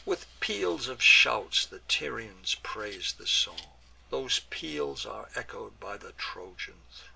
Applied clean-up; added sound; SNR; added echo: none; none; none; none.